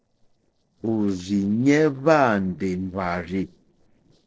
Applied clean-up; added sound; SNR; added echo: neural separator model SepFormer DNS4.